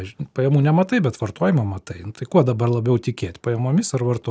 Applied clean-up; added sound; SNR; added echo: none; none; none; none.